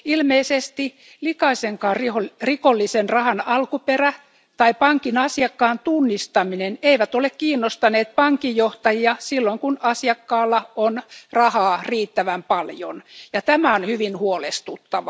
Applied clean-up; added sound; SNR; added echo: none; none; none; none.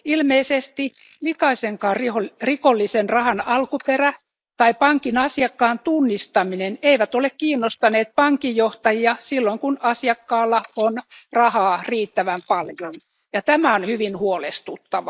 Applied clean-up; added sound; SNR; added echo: neural mask model Resemble Enhance denoiser.